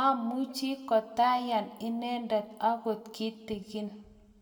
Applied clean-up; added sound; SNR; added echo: none; none; none; reverberation time 0.9 s.